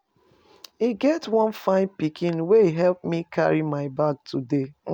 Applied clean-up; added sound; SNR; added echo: none; none; none; none.